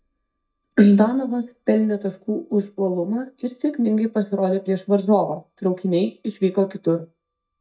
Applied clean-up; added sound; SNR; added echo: neural mask model DeepFilterNet 3.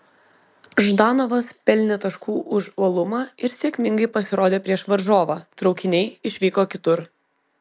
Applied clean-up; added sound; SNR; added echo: none; none; none; none.